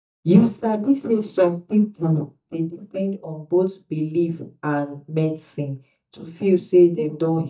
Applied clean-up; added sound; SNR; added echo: neural mask model DeepFilterNet 3.